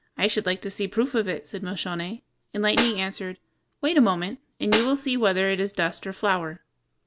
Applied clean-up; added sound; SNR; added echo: none; Snare drum; 6 dB; none.